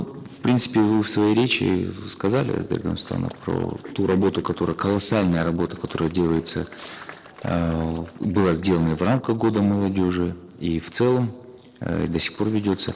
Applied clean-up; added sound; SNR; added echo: neural separator model SepFormer DNS4.